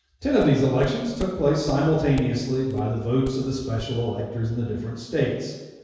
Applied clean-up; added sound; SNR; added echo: none; Walk, footsteps; 16 dB; reverberation time 1.2 s.